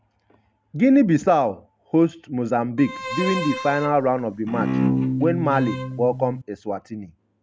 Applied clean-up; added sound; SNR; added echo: none; Bowed string instrument; 4 dB; none.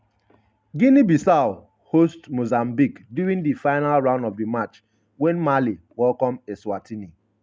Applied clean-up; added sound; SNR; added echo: none; none; none; none.